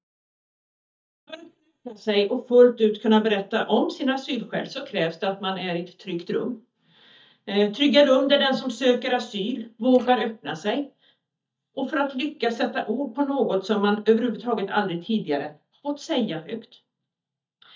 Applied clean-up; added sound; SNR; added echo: neural mask model DeepFilterNet 3.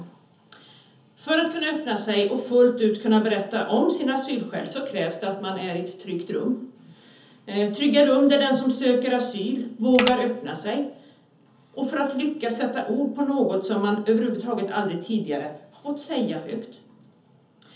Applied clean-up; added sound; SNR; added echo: none; Mechanisms; 1 dB; reverberation time 0.7 s.